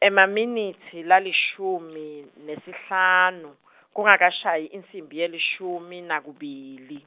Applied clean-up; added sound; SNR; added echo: none; none; none; none.